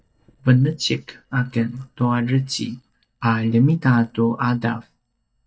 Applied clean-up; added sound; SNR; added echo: neural mask model DeepFilterNet 3.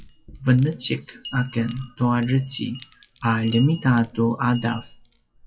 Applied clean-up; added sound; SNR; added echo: classical method WPE with log-MMSE.